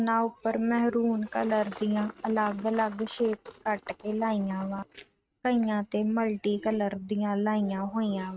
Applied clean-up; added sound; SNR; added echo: neural mask model RNNoise.